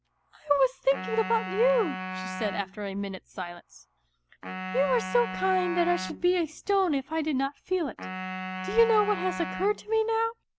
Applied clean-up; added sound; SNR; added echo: none; Wind instrument, woodwind instrument; 9 dB; none.